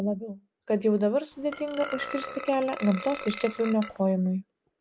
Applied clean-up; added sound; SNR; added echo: none; Burping, eructation; 11 dB; none.